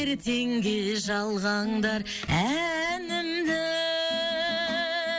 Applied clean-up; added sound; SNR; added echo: none; none; none; none.